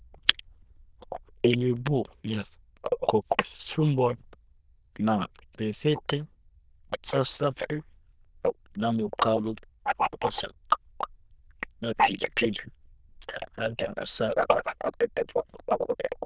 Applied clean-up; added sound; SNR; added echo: neural diffusion model UNIVERSE++.